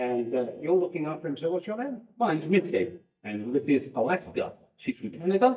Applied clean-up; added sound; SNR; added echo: neural mask model DeepFilterNet 3.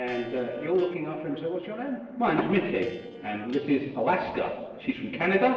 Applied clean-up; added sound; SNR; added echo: neural separator model SepFormer DNS4.